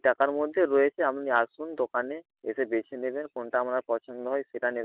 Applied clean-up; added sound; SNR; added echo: none; none; none; none.